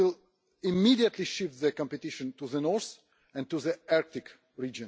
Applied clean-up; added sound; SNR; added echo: none; none; none; none.